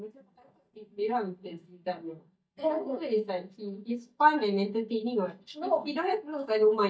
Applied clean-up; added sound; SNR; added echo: neural mask model DeepFilterNet 3.